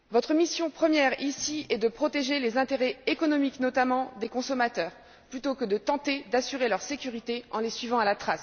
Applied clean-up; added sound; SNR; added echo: none; none; none; none.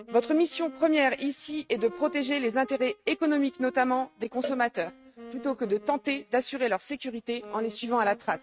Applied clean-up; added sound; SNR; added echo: neural mask model RNNoise.